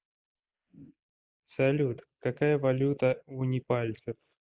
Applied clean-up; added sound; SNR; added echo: neural mask model Resemble Enhance denoiser.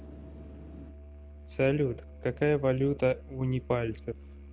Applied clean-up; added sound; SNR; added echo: none; Musical instrument; 16 dB; none.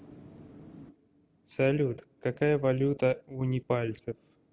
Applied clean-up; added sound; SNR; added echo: none; none; none; none.